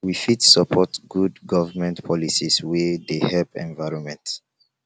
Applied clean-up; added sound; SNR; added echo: none; none; none; none.